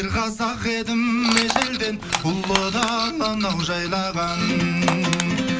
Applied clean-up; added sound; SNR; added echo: none; Printer + Crushing; 6 dB; none.